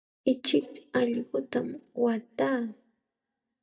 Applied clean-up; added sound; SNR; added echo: neural mask model DeepFilterNet 3.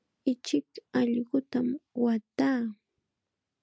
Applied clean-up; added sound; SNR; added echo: none; none; none; none.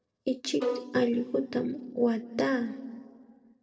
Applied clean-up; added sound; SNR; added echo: neural separator model SepFormer DNS4.